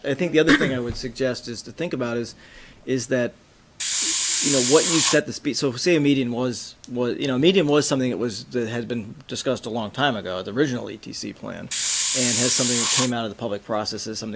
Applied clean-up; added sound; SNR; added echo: none; Hiss; -1 dB; none.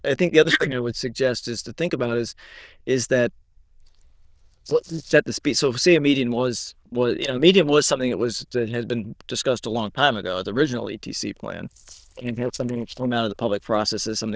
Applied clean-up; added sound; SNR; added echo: neural diffusion model UNIVERSE++.